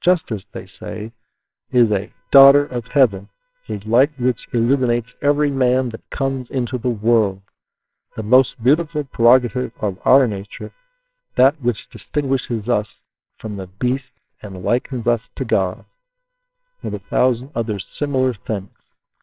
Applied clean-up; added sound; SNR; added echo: neural separator model SepFormer WHAMR!.